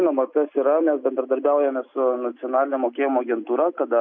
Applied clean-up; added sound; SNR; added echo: none; none; none; none.